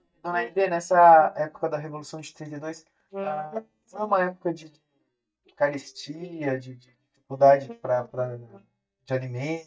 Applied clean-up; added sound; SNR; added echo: neural mask model DeepFilterNet 3.